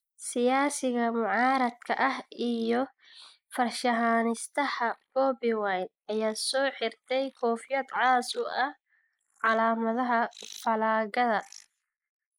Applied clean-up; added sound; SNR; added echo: neural mask model Resemble Enhance denoiser.